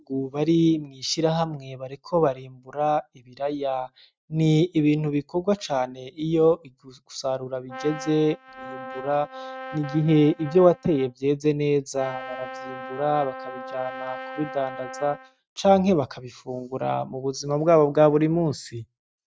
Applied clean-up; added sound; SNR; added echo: neural mask model RNNoise.